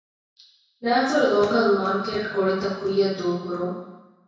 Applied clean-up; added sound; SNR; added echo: none; none; none; reverberation time 1.1 s.